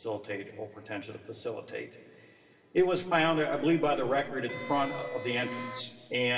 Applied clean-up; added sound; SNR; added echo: none; Wind instrument, woodwind instrument; 10 dB; reverberation time 2.9 s.